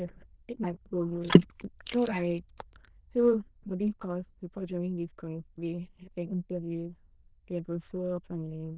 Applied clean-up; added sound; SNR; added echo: neural diffusion model UNIVERSE++.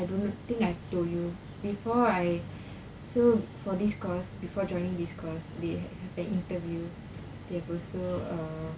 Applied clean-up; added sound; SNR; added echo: none; none; none; none.